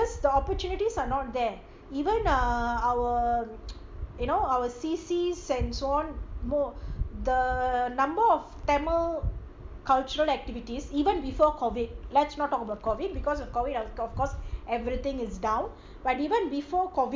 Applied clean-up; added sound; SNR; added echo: none; none; none; none.